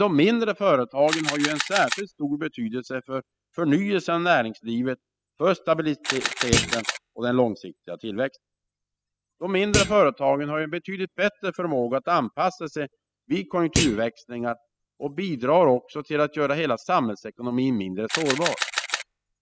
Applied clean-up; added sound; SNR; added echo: classical method spectral subtraction.